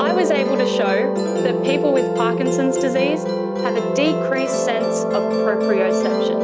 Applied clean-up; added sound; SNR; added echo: none; Musical instrument; -3 dB; none.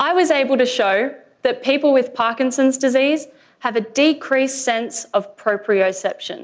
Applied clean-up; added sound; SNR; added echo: none; none; none; none.